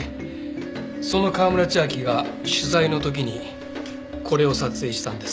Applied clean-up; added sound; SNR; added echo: none; Wind instrument, woodwind instrument; 19 dB; none.